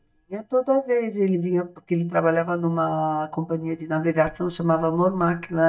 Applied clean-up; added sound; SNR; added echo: neural mask model DeepFilterNet 3.